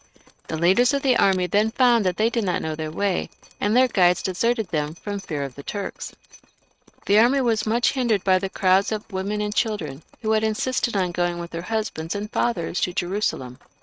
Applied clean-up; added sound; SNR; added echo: neural mask model RNNoise.